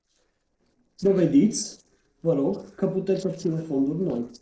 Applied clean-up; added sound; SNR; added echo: neural separator model SepFormer DNS4.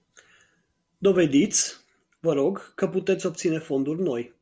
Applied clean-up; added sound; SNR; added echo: none; none; none; none.